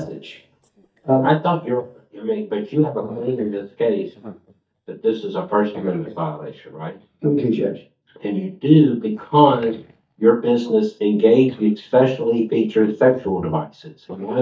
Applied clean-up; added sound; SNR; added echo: neural mask model DeepFilterNet 3.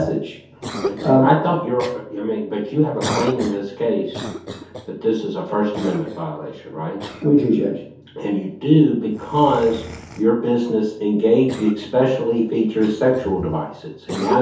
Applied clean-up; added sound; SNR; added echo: none; Cough; 13 dB; reverberation time 0.6 s.